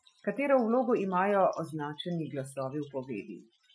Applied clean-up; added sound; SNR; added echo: classical method Wiener filter.